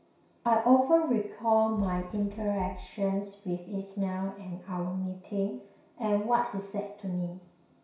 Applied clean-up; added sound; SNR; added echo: none; Fireworks; 14 dB; reverberation time 0.6 s.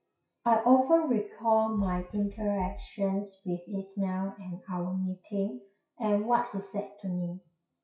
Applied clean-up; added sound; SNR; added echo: classical method WPE with log-MMSE.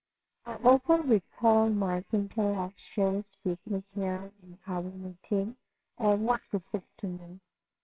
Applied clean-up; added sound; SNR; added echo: neural separator model SepFormer WHAMR!.